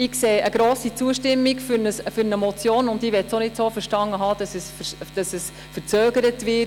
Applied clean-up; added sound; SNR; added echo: none; none; none; none.